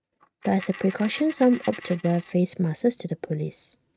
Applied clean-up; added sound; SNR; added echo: neural mask model RNNoise.